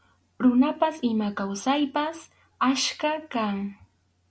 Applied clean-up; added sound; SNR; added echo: none; none; none; none.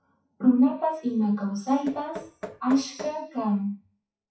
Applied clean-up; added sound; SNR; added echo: classical method WPE with log-MMSE.